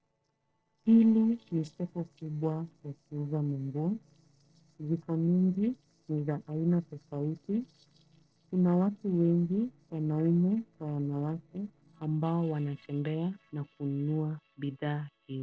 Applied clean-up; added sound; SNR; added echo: neural separator model SepFormer DNS4.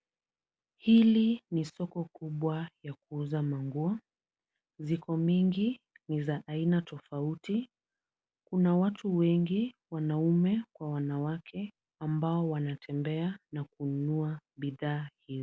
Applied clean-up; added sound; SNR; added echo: none; none; none; none.